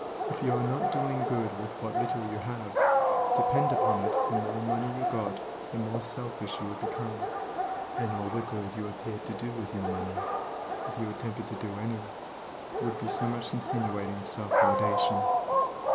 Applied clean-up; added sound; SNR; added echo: none; Dog; -4 dB; none.